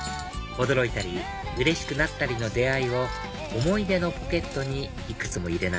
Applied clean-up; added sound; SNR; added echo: none; Cutlery, silverware; 14 dB; none.